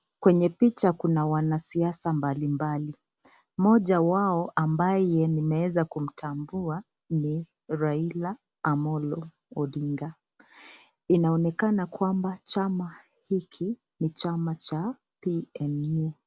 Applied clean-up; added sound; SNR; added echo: none; none; none; none.